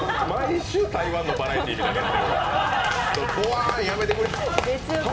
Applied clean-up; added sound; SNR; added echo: none; Fire; 11 dB; reverberation time 0.8 s.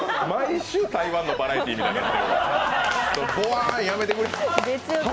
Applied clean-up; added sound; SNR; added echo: none; none; none; none.